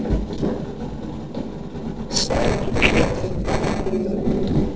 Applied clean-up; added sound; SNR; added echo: neural separator model SepFormer DNS4.